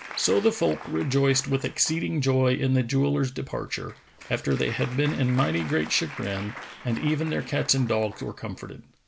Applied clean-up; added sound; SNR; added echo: none; Applause; 17 dB; none.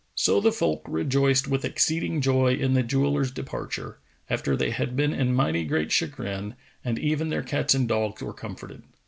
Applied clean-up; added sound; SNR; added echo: none; none; none; none.